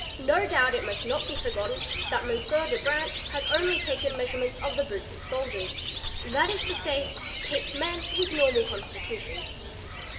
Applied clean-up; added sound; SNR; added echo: none; Bird; 1 dB; reverberation time 0.9 s.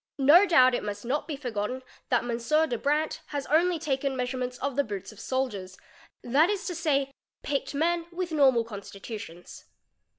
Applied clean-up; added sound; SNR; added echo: none; none; none; none.